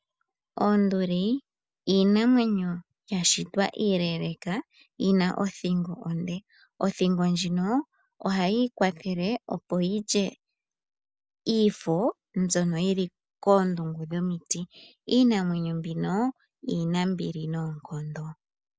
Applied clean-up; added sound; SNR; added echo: none; none; none; none.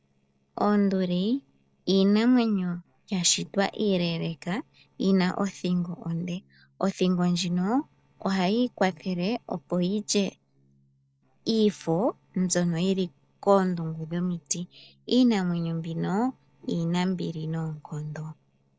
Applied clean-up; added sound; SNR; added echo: neural separator model SepFormer DNS4.